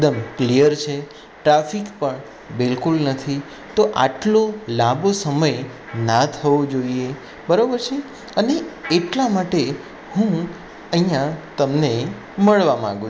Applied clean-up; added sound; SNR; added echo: none; none; none; none.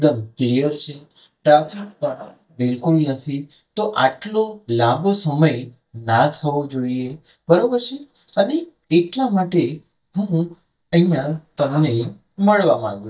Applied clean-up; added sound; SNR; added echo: neural mask model DeepFilterNet 3.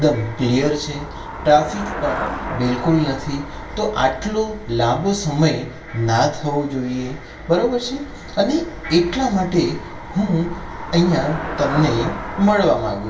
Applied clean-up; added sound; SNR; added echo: none; Traffic noise, roadway noise / Bicycle; 12 dB; reverberation time 0.3 s.